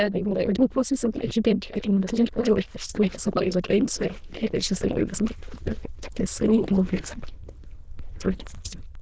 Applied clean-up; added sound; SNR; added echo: neural diffusion model UNIVERSE++.